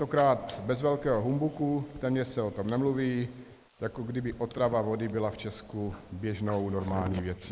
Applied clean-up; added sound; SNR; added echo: neural mask model Resemble Enhance denoiser.